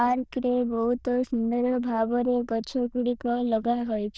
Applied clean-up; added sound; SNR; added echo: neural diffusion model UNIVERSE++.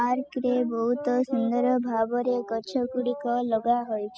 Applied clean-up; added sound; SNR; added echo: classical method spectral subtraction.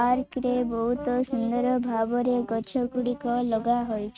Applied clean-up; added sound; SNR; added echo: neural mask model RNNoise.